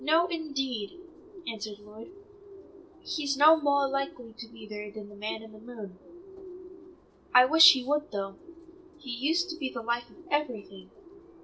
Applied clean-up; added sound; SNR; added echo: none; Bird; 17 dB; reverberation time 0.2 s.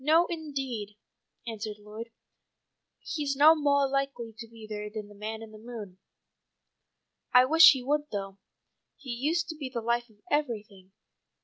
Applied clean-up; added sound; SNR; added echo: none; none; none; none.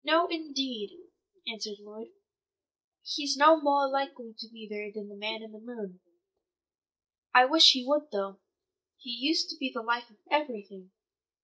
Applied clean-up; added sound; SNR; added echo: neural mask model DeepFilterNet 3.